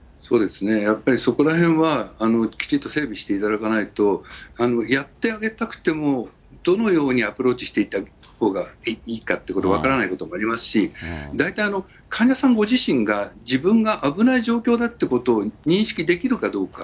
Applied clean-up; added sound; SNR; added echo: none; none; none; none.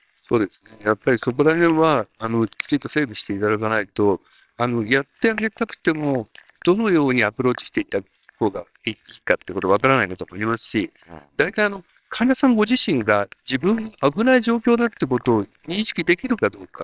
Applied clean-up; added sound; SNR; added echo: neural separator model SepFormer WHAMR!.